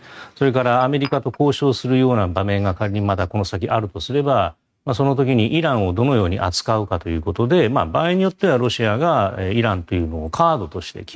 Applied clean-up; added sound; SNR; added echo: neural mask model RNNoise.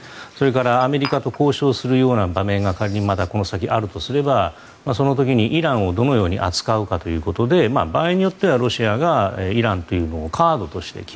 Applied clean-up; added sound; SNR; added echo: none; Glass; 16 dB; none.